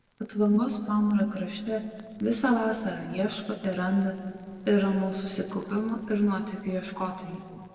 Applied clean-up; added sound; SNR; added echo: neural separator model SepFormer DNS4.